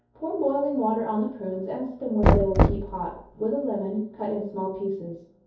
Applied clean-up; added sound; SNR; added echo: none; Knock; -2 dB; reverberation time 0.6 s.